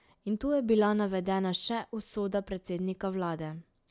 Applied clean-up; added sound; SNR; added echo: none; none; none; none.